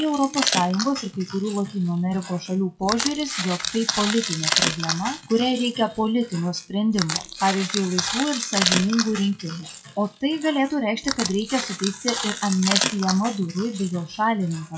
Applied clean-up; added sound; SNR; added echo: classical method WPE with log-MMSE.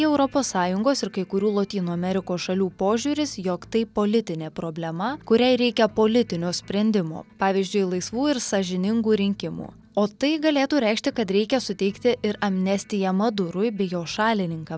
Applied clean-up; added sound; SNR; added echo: none; none; none; none.